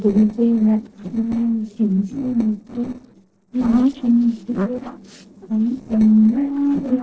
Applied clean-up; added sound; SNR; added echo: neural separator model SepFormer DNS4.